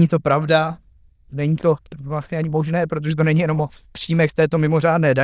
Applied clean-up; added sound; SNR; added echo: neural diffusion model UNIVERSE++.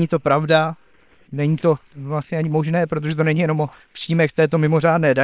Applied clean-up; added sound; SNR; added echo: neural separator model SepFormer WHAM!.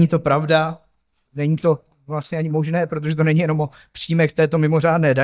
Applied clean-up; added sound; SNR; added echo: neural mask model DeepFilterNet 3.